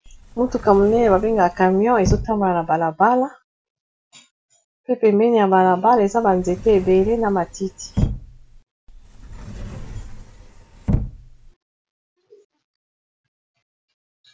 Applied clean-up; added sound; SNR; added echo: none; Sliding door / Slam / Wood; 8 dB; none.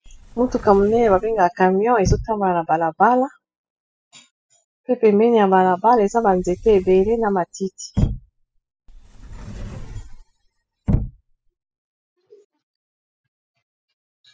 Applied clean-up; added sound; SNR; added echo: classical method spectral subtraction.